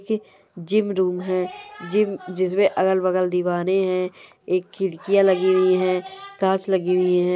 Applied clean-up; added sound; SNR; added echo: none; none; none; none.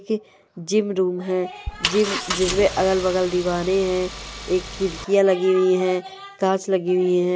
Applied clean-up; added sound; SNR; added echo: none; Engine; 9 dB; none.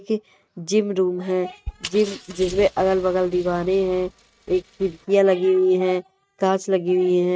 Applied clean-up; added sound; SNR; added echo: neural mask model RNNoise.